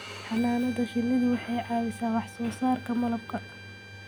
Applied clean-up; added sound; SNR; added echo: none; Bowed string instrument; 16 dB; none.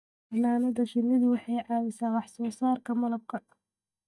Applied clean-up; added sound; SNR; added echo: neural mask model DeepFilterNet 3.